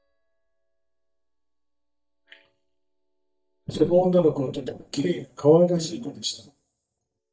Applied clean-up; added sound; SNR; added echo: neural mask model DeepFilterNet 3.